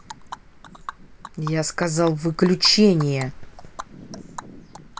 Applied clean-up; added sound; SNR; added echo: none; Animal; 16 dB; none.